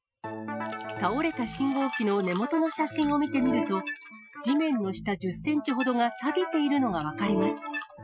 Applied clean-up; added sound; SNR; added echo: classical method Wiener filter.